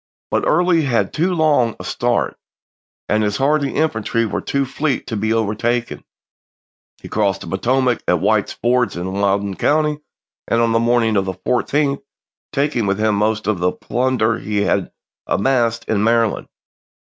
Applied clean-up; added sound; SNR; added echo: none; none; none; none.